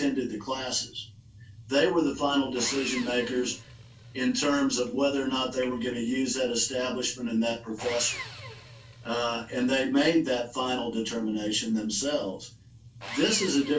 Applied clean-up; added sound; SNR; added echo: none; Sawing; 17 dB; reverberation time 0.2 s.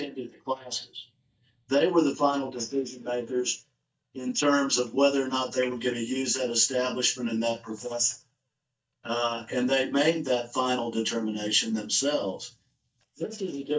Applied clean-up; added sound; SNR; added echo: neural mask model DeepFilterNet 3.